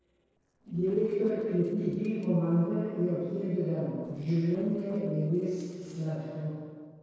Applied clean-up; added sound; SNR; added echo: neural separator model SepFormer DNS4.